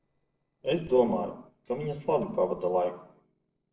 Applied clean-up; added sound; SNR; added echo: neural separator model SepFormer DNS4.